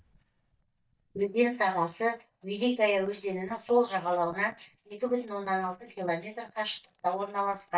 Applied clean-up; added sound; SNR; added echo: neural mask model DeepFilterNet 3.